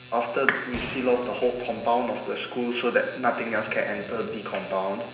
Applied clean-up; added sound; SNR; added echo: none; Gunshot, gunfire; 15 dB; reverberation time 0.9 s.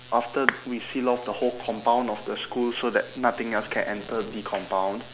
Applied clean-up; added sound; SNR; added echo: none; none; none; none.